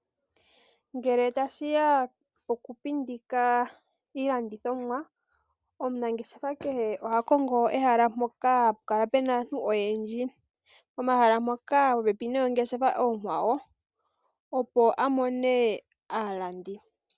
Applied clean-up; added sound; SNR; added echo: none; none; none; none.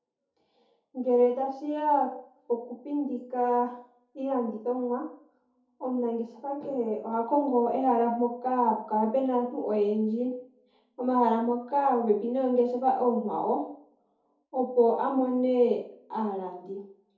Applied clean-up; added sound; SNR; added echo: none; none; none; reverberation time 0.5 s.